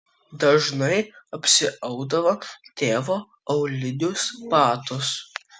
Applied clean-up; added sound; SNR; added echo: none; none; none; none.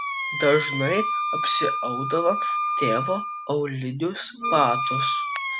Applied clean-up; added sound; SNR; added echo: none; Wind instrument, woodwind instrument; 2 dB; none.